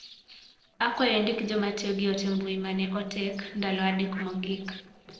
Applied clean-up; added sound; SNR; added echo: neural separator model SepFormer DNS4.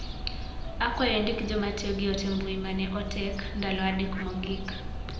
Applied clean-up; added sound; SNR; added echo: none; Fowl; 4 dB; reverberation time 0.7 s.